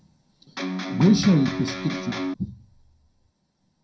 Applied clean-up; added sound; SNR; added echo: none; Electric guitar; 4 dB; reverberation time 0.2 s.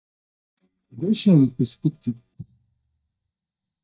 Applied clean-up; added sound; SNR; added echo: neural mask model DeepFilterNet 3.